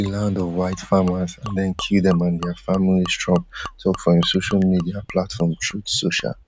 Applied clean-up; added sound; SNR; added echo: none; Gurgling / Liquid; 18 dB; none.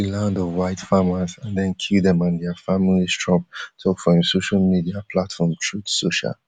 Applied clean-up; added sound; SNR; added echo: none; none; none; none.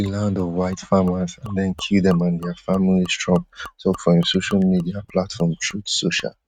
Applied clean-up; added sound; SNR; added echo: neural mask model RNNoise.